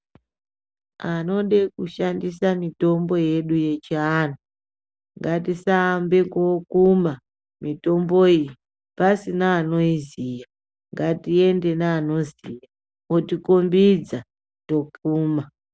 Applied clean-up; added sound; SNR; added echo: none; none; none; none.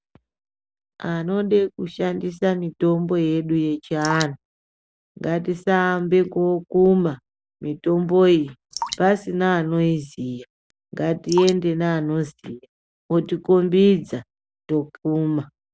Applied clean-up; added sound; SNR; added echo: none; Drip; 15 dB; none.